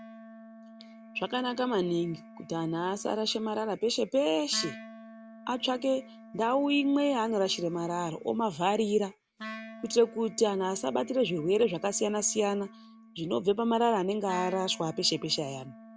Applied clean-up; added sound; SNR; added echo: none; Wind instrument, woodwind instrument; 18 dB; none.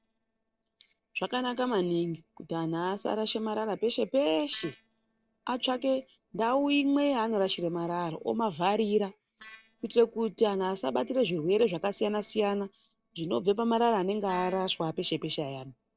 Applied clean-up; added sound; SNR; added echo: neural separator model SepFormer DNS4.